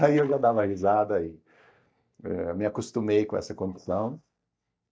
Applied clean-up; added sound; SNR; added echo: neural mask model DeepFilterNet 3.